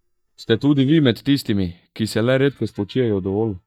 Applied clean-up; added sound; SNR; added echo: neural mask model DeepFilterNet 3.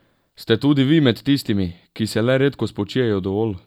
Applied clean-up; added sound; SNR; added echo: none; none; none; none.